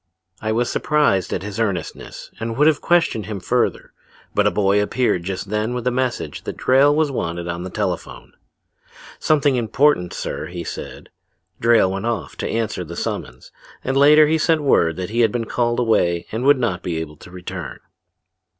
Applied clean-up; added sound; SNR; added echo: none; none; none; none.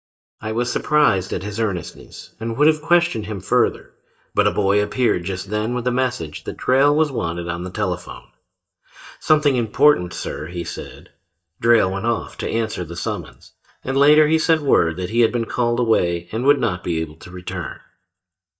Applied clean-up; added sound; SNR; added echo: neural mask model DeepFilterNet 3.